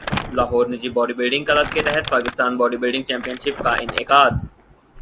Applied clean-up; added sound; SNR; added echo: none; Crumpling, crinkling; 10 dB; none.